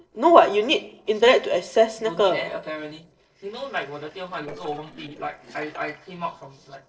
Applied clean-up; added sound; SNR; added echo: neural separator model SepFormer DNS4.